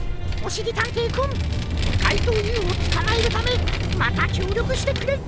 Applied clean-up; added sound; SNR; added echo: none; Vehicle; -3 dB; none.